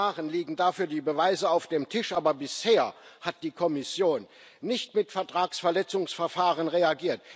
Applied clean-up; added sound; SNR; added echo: none; none; none; none.